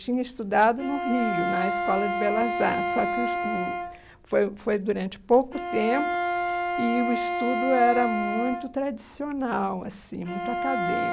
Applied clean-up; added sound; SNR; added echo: none; Bowed string instrument; 3 dB; none.